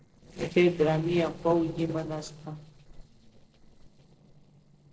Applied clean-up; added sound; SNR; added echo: neural separator model SepFormer DNS4.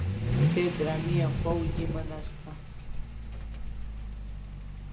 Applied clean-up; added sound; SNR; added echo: none; Accelerating, revving, vroom / Vehicle; -5 dB; reverberation time 0.2 s.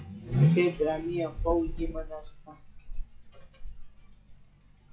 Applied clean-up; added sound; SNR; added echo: classical method WPE with log-MMSE.